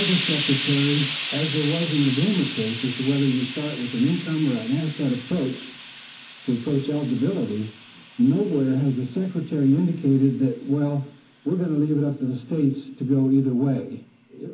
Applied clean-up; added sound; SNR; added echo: none; Hiss; 8 dB; reverberation time 0.3 s.